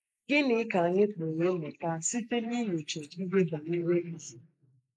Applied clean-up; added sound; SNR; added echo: neural mask model Resemble Enhance denoiser.